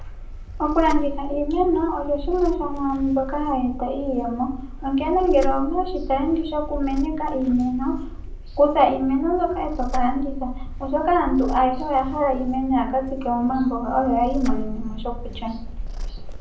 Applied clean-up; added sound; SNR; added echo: none; Purr; 6 dB; reverberation time 0.6 s.